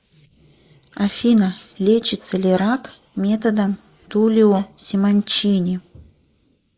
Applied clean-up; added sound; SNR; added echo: neural mask model Resemble Enhance denoiser.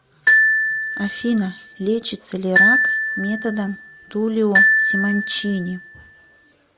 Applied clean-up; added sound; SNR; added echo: none; Glockenspiel; -4 dB; none.